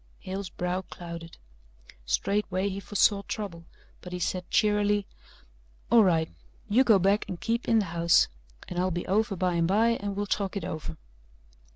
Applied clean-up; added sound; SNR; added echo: none; none; none; none.